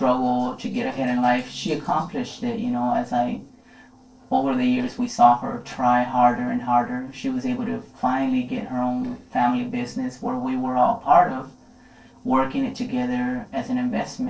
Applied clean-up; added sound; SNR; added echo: neural separator model SepFormer DNS4.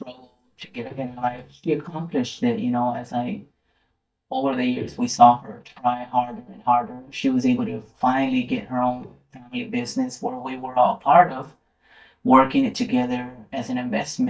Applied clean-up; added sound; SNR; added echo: neural mask model DeepFilterNet 3.